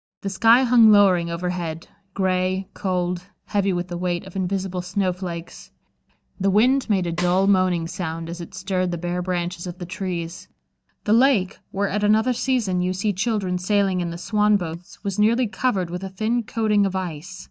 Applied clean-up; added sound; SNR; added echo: neural mask model DeepFilterNet 3.